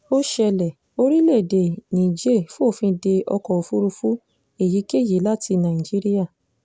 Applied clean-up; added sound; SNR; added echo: none; none; none; none.